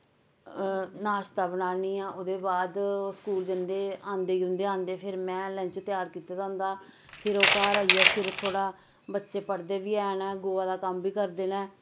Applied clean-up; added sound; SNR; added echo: none; Tools; -4 dB; none.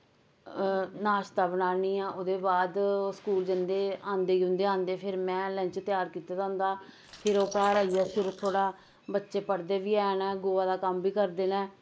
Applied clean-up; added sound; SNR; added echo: neural mask model Resemble Enhance denoiser.